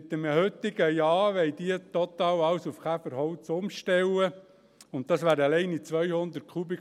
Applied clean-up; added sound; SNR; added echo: none; none; none; none.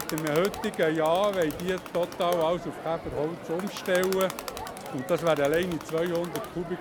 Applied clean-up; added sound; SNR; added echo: none; Crowd; 10 dB; none.